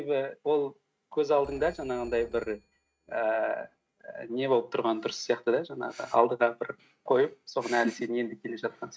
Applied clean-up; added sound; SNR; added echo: neural mask model RNNoise.